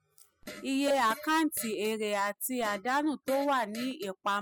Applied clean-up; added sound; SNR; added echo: classical method spectral subtraction.